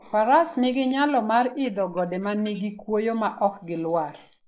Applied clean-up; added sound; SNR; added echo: neural mask model Resemble Enhance denoiser.